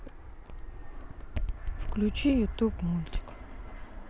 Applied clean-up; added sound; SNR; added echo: none; Fixed-wing aircraft, airplane; 2 dB; none.